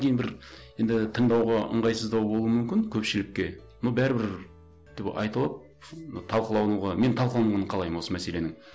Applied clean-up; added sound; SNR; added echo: none; none; none; none.